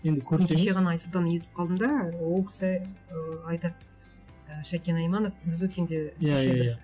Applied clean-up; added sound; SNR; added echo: none; none; none; none.